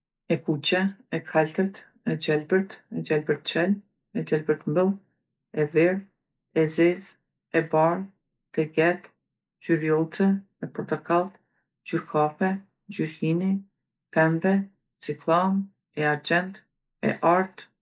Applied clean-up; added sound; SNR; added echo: neural mask model Resemble Enhance denoiser.